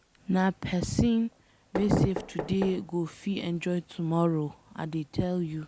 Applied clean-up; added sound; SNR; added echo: none; Knock; 14 dB; none.